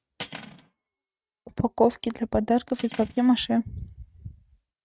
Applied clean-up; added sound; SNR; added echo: neural mask model RNNoise.